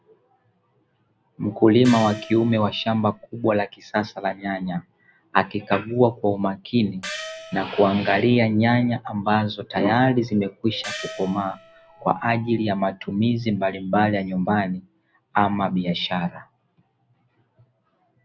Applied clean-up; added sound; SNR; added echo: none; Gong; 14 dB; none.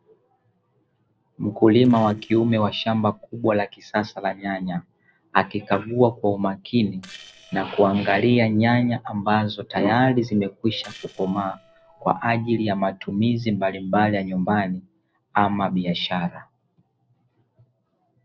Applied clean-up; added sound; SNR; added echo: neural separator model SepFormer DNS4.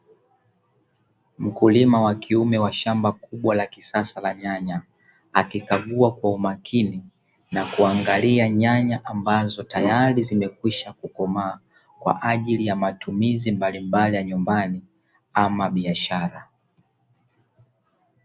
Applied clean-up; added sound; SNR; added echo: none; none; none; none.